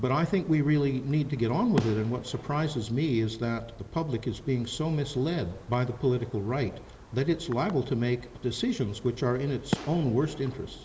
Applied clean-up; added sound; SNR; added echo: none; Fireworks; 15 dB; reverberation time 1.6 s.